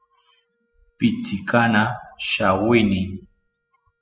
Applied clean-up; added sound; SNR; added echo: classical method spectral subtraction.